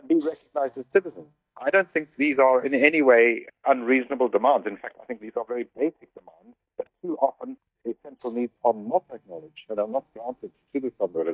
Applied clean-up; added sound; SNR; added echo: neural mask model DeepFilterNet 3.